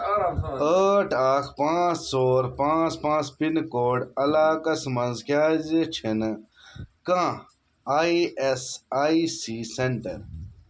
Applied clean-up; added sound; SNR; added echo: none; none; none; none.